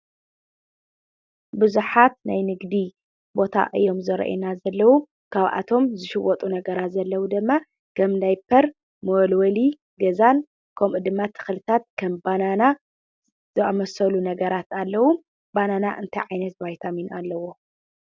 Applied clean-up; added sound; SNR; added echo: none; none; none; none.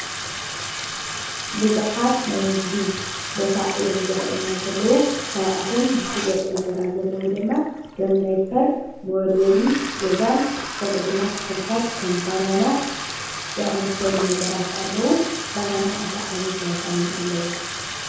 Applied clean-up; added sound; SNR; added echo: none; Bathtub (filling or washing); 7 dB; reverberation time 0.9 s.